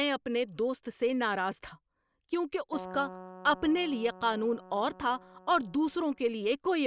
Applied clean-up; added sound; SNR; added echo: none; Keyboard (musical); 17 dB; none.